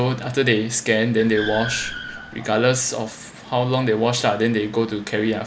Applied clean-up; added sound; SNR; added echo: none; Car; 11 dB; none.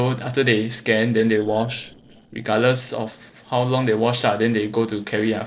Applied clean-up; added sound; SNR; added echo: neural separator model SepFormer DNS4.